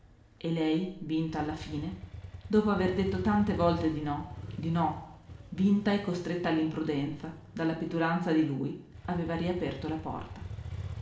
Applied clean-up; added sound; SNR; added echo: none; Motorcycle; 13 dB; reverberation time 0.6 s.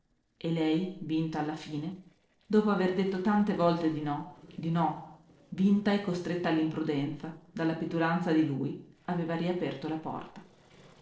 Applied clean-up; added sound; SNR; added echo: neural separator model SepFormer DNS4.